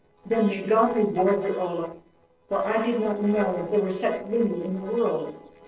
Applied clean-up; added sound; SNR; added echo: neural separator model SepFormer DNS4.